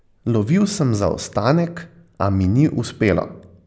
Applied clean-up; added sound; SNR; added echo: none; none; none; none.